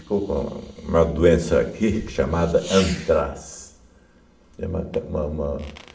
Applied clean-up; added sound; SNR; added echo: none; Fireworks; 19 dB; reverberation time 0.6 s.